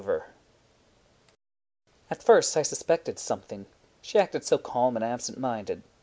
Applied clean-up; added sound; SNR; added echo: none; none; none; none.